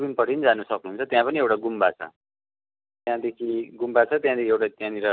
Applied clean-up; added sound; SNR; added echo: none; none; none; none.